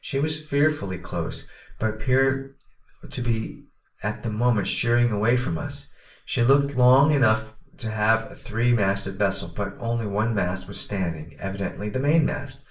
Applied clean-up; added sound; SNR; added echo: none; none; none; reverberation time 0.3 s.